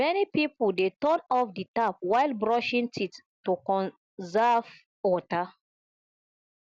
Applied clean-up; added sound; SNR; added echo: none; none; none; none.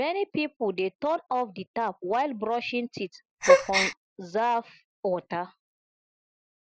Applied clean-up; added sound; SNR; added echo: classical method spectral subtraction.